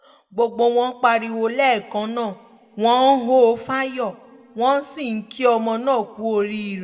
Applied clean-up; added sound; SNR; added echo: none; none; none; reverberation time 2.5 s.